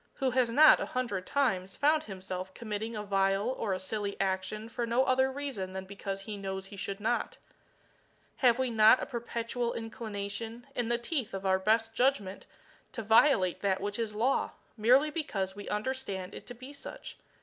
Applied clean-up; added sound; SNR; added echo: none; none; none; none.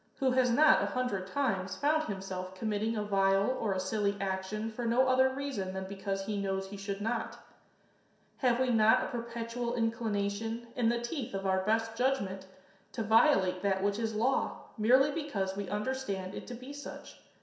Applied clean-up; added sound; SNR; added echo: none; none; none; reverberation time 0.7 s.